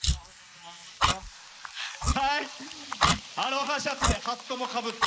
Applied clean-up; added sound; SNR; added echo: neural mask model Resemble Enhance denoiser.